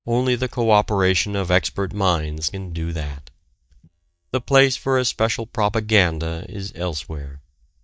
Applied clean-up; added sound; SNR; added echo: neural mask model DeepFilterNet 3.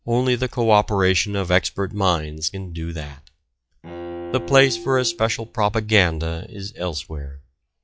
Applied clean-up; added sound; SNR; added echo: classical method log-MMSE.